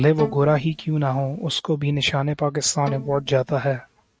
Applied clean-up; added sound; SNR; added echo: neural mask model RNNoise.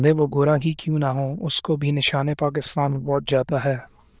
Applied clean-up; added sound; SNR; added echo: neural diffusion model UNIVERSE++.